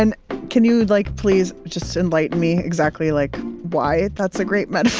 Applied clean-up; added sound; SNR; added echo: none; none; none; none.